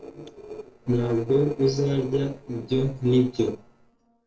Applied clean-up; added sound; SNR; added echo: neural separator model SepFormer DNS4.